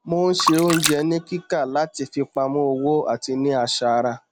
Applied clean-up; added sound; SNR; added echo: none; Splash, splatter; 7 dB; none.